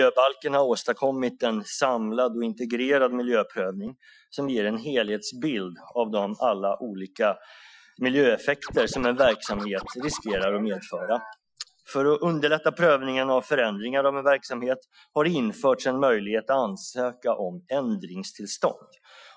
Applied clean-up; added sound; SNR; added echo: classical method Wiener filter.